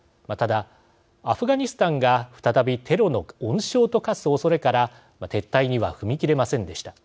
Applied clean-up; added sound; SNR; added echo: none; none; none; none.